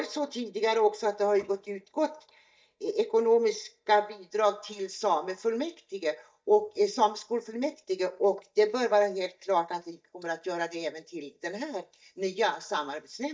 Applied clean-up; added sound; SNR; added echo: neural mask model DeepFilterNet 3.